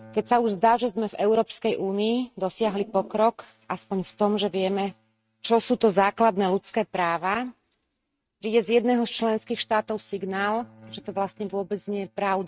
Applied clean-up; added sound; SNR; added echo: neural mask model RNNoise.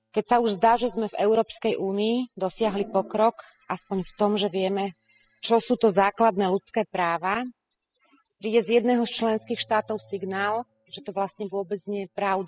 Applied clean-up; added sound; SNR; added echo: classical method spectral subtraction.